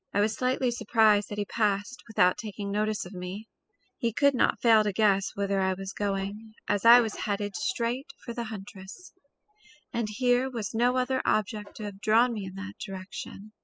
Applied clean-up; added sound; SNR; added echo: classical method spectral subtraction.